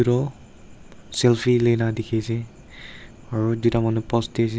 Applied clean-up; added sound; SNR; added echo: none; none; none; none.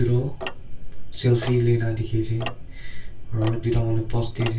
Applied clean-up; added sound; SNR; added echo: none; Tick-tock; 14 dB; reverberation time 0.2 s.